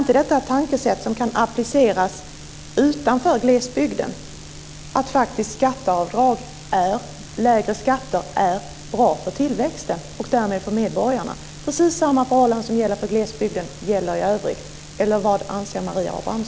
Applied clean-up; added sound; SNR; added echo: none; none; none; none.